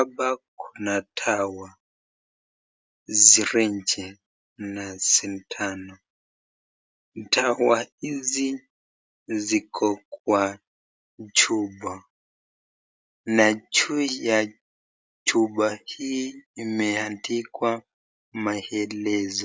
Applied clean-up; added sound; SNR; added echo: none; none; none; none.